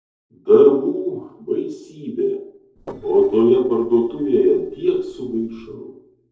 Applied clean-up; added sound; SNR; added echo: neural separator model SepFormer DNS4.